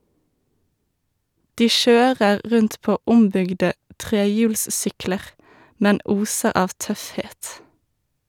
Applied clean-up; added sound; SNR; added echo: none; none; none; none.